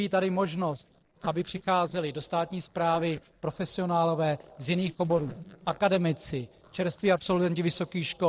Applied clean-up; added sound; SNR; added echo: neural separator model SepFormer DNS4.